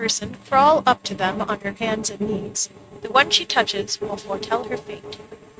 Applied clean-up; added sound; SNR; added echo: neural mask model RNNoise.